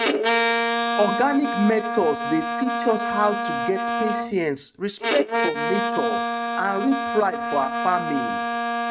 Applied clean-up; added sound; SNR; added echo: neural mask model RNNoise.